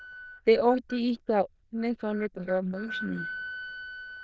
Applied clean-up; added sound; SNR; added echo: neural diffusion model UNIVERSE++.